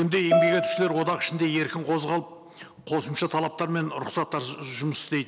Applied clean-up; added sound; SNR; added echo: none; Bowed string instrument; 0 dB; none.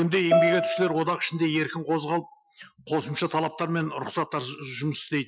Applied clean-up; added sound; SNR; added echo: classical method Wiener filter.